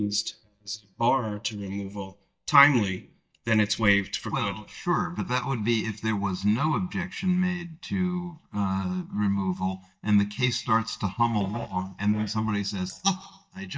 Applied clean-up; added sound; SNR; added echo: neural mask model DeepFilterNet 3.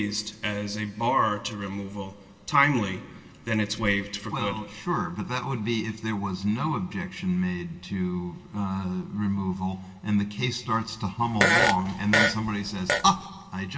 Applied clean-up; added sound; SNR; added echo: none; Fart; -2 dB; reverberation time 2.7 s.